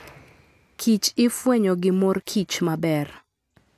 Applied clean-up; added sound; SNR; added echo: none; none; none; none.